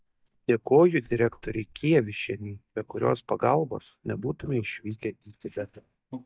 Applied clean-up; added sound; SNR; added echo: neural mask model DeepFilterNet 3.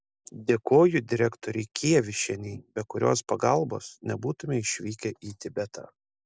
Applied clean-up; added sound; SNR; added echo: none; none; none; none.